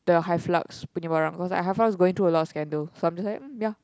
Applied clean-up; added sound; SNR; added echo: none; none; none; none.